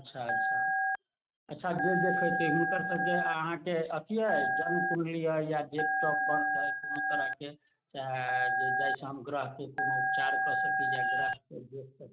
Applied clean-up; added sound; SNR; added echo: neural mask model RNNoise.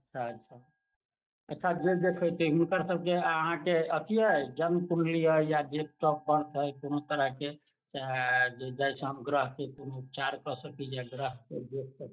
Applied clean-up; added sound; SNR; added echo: neural mask model DeepFilterNet 3.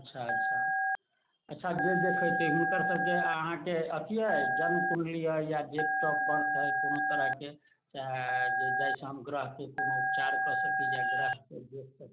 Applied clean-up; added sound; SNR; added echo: none; Telephone; -3 dB; none.